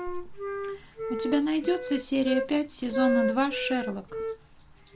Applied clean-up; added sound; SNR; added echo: none; Wind instrument, woodwind instrument; 4 dB; none.